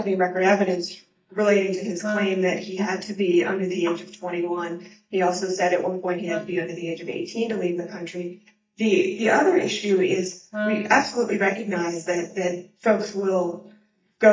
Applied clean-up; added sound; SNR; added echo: neural mask model DeepFilterNet 3.